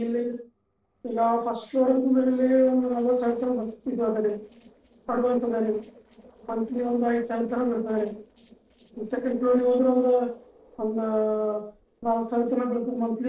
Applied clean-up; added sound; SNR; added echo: neural separator model SepFormer DNS4.